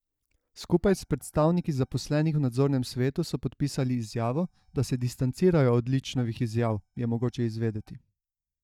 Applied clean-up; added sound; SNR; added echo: neural mask model DeepFilterNet 3.